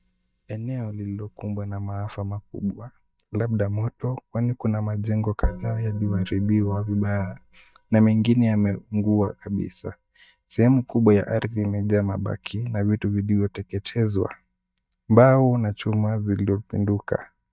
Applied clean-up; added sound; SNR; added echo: neural mask model DeepFilterNet 3.